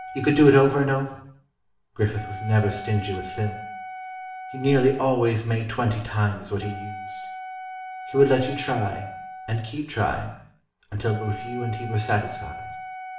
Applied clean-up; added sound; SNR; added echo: none; Wind instrument, woodwind instrument; 13 dB; reverberation time 0.7 s.